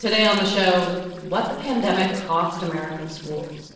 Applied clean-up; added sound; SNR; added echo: neural separator model SepFormer DNS4.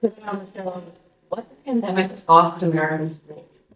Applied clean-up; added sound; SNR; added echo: neural mask model DeepFilterNet 3.